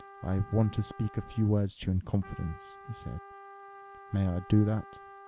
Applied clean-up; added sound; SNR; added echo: none; Trumpet; 18 dB; none.